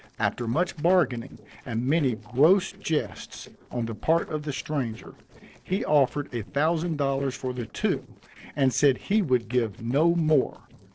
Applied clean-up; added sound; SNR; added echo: neural separator model SepFormer DNS4.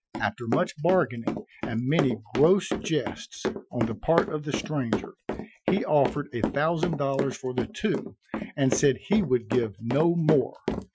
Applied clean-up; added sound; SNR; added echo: classical method Wiener filter.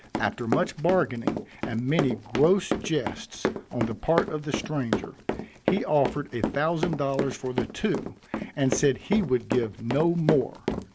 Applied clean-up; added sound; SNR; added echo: none; Run; 4 dB; none.